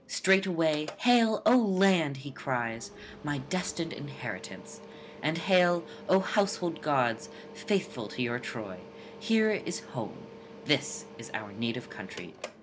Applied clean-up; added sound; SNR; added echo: none; Mechanical fan; 17 dB; none.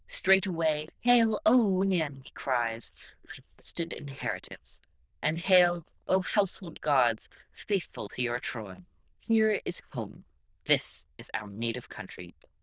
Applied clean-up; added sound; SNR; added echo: neural diffusion model UNIVERSE++.